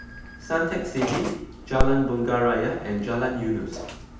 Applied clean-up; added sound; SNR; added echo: none; Telephone; 4 dB; reverberation time 0.8 s.